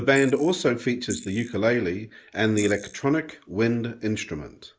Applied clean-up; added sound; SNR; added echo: neural mask model Resemble Enhance denoiser.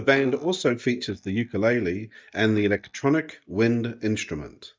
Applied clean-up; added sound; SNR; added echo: neural mask model DeepFilterNet 3.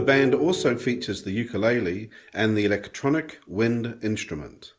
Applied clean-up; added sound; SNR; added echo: none; none; none; none.